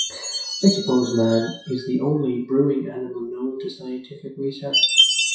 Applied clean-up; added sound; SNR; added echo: classical method WPE with log-MMSE.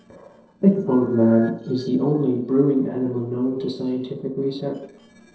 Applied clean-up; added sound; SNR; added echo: neural separator model SepFormer DNS4.